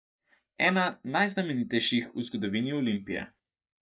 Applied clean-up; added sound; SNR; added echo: neural mask model DeepFilterNet 3.